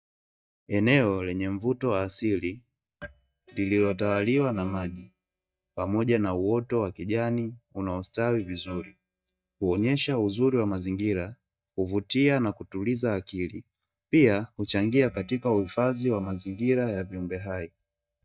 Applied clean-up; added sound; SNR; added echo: neural mask model DeepFilterNet 3.